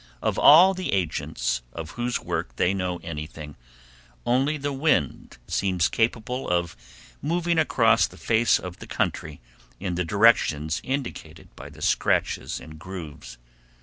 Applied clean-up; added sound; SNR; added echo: none; none; none; none.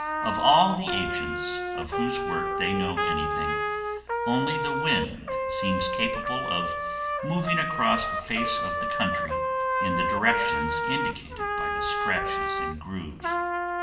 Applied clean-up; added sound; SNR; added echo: none; Trumpet; -1 dB; reverberation time 0.9 s.